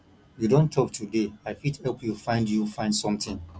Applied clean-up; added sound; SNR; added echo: none; none; none; none.